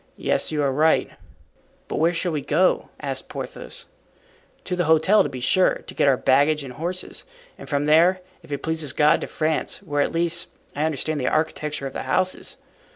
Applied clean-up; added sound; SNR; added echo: none; none; none; none.